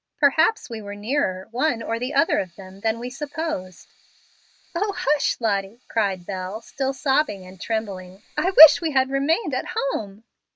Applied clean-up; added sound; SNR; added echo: neural mask model Resemble Enhance denoiser.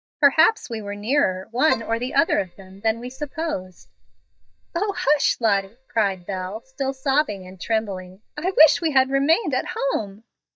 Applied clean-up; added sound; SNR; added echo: neural mask model DeepFilterNet 3.